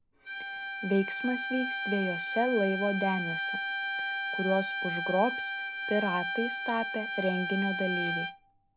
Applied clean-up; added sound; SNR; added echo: none; Bowed string instrument; 2 dB; none.